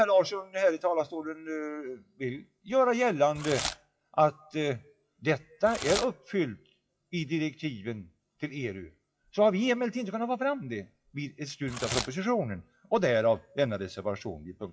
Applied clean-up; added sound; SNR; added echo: classical method WPE with log-MMSE.